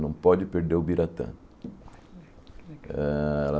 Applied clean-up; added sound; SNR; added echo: none; none; none; none.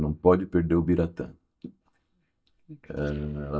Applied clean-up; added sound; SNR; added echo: neural mask model DeepFilterNet 3.